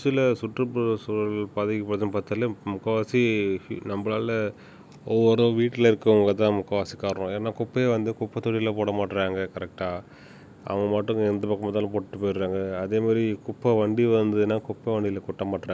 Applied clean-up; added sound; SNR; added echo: none; none; none; none.